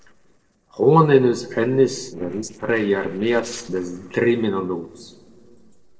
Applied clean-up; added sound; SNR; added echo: neural separator model SepFormer DNS4.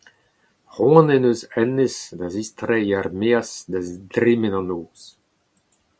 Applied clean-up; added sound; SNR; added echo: none; none; none; none.